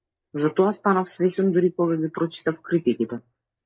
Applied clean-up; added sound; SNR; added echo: neural mask model DeepFilterNet 3.